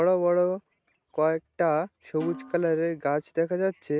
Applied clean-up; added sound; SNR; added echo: neural mask model RNNoise.